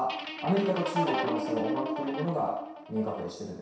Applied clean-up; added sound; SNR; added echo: none; Guitar; 3 dB; reverberation time 0.7 s.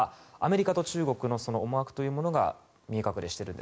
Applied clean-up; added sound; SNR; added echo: none; none; none; none.